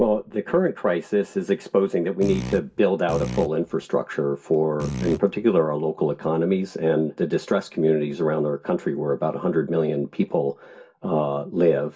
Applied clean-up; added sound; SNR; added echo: none; Fart; 9 dB; reverberation time 0.2 s.